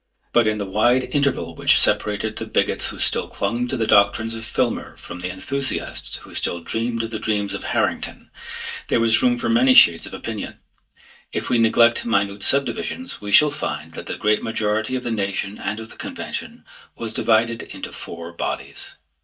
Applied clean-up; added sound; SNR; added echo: neural mask model DeepFilterNet 3.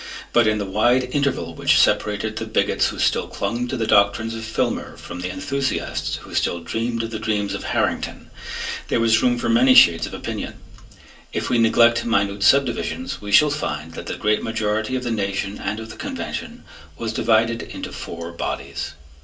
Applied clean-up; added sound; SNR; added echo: none; Growling; 19 dB; reverberation time 0.2 s.